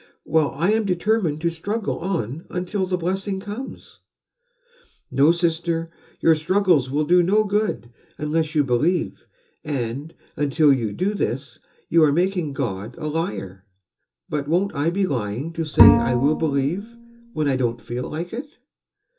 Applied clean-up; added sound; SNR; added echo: none; Bowed string instrument; -1 dB; reverberation time 0.2 s.